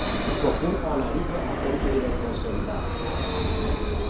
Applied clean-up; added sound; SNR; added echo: none; Vehicle; -4 dB; reverberation time 0.3 s.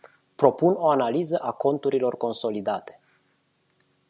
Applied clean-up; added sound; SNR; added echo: none; none; none; none.